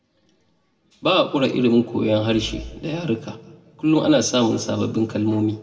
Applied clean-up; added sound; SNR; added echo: none; Door / Wood; 19 dB; reverberation time 0.9 s.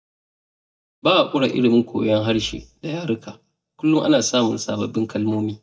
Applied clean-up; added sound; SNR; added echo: neural mask model DeepFilterNet 3.